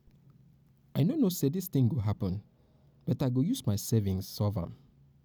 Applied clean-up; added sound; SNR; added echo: none; none; none; none.